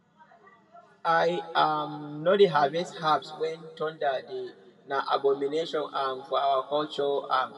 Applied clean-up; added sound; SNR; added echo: none; none; none; reverberation time 1.5 s.